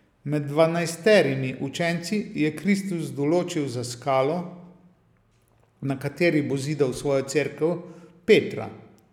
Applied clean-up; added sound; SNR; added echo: none; none; none; none.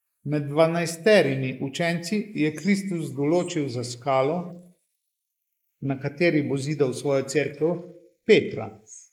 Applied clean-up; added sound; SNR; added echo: neural mask model Resemble Enhance denoiser.